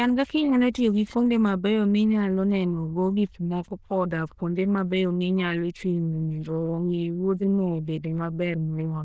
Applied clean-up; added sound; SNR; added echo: neural diffusion model UNIVERSE++.